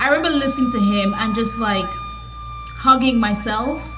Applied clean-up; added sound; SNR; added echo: none; Wind instrument, woodwind instrument; 12 dB; reverberation time 1.4 s.